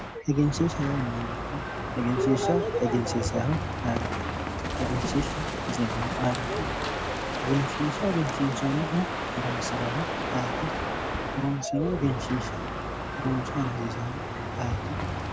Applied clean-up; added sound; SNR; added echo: none; Crow; 2 dB; none.